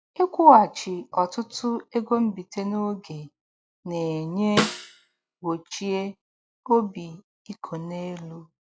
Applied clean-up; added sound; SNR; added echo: classical method log-MMSE.